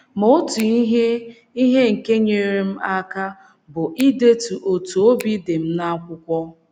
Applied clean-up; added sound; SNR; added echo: none; Finger snapping; 20 dB; none.